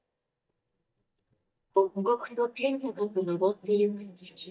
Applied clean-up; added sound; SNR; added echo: neural mask model DeepFilterNet 3.